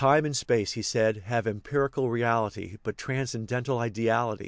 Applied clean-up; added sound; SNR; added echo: none; none; none; none.